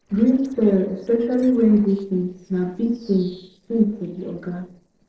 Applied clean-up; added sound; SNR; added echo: neural separator model SepFormer DNS4.